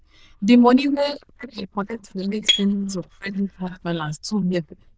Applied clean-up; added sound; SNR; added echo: neural diffusion model UNIVERSE++.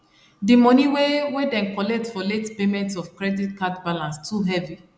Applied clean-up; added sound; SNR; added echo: none; none; none; none.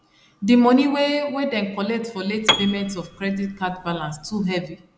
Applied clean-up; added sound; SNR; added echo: none; Piano; 6 dB; none.